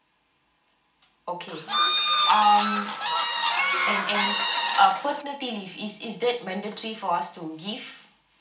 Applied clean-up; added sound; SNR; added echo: none; Bird / Fowl; -4 dB; reverberation time 0.4 s.